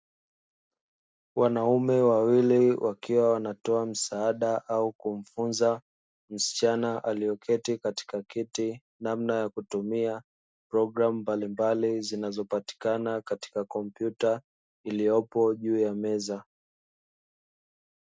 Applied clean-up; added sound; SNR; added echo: none; none; none; none.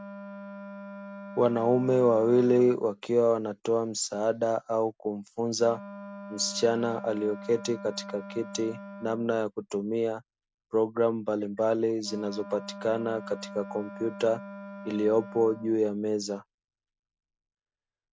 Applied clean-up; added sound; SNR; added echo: none; Wind instrument, woodwind instrument; 16 dB; none.